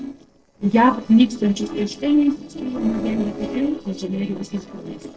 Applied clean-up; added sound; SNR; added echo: neural separator model SepFormer DNS4.